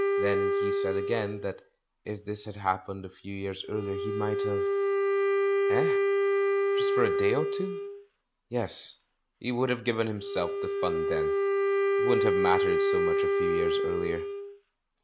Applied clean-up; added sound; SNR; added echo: none; Wind instrument, woodwind instrument; -4 dB; none.